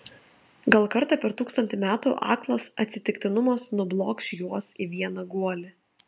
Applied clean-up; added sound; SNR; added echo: none; none; none; none.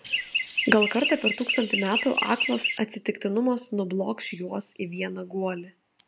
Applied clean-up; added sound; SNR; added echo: none; Chirp, tweet; 1 dB; none.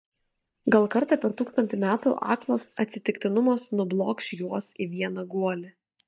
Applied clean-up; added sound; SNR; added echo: neural mask model DeepFilterNet 3.